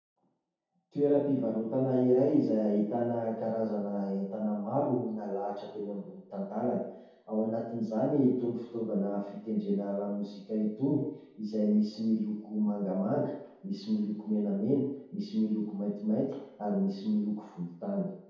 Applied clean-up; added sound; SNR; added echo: none; none; none; reverberation time 0.8 s.